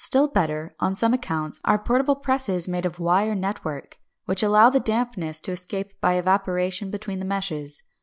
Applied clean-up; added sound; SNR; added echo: none; none; none; none.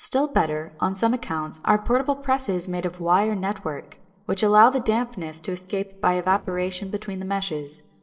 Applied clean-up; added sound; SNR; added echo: neural separator model SepFormer DNS4.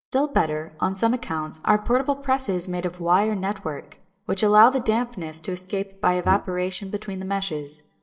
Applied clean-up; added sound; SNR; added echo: neural mask model DeepFilterNet 3.